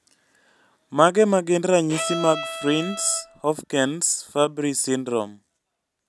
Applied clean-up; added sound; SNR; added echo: none; Bowed string instrument; 9 dB; none.